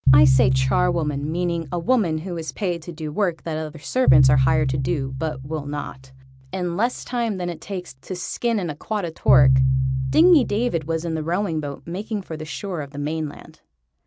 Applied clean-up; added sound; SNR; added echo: none; Piano; -1 dB; none.